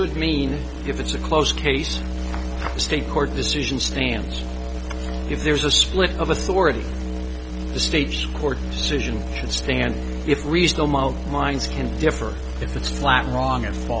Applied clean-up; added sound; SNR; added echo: none; Musical instrument; 3 dB; none.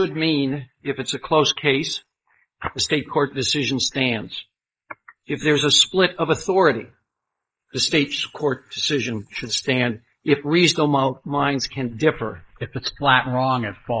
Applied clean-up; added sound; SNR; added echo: neural mask model Resemble Enhance denoiser.